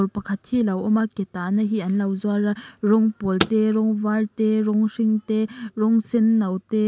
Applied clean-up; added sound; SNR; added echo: none; Car; 12 dB; none.